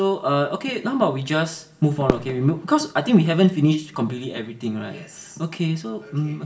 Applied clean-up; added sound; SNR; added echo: none; Fireworks; 10 dB; reverberation time 0.5 s.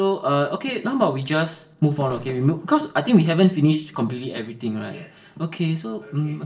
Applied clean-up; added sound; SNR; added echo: neural separator model SepFormer DNS4.